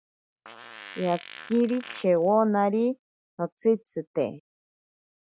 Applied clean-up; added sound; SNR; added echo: none; Fart; 19 dB; none.